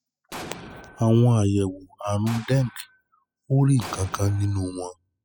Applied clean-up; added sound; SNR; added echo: classical method spectral subtraction.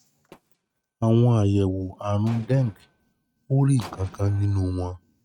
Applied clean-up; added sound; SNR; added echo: neural mask model RNNoise.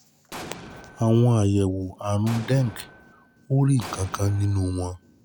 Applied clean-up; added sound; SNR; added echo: none; Explosion; 18 dB; none.